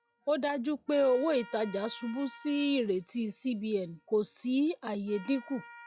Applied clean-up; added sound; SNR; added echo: classical method log-MMSE.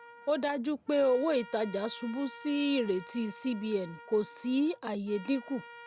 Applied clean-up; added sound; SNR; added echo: none; Trumpet; 18 dB; none.